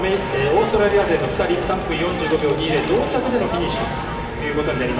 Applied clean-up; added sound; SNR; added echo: none; Crowd; 10 dB; reverberation time 2.7 s.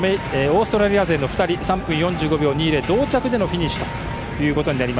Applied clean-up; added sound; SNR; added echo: none; none; none; none.